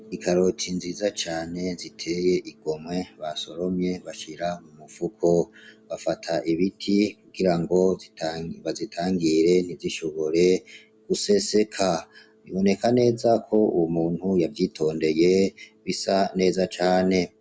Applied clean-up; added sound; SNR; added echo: none; none; none; none.